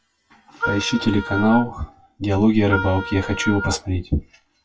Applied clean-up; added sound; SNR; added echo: classical method WPE with log-MMSE.